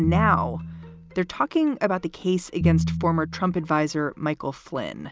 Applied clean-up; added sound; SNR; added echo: none; Piano; 3 dB; none.